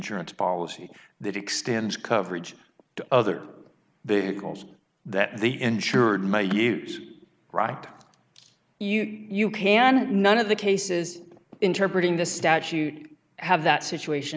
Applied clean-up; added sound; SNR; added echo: none; none; none; none.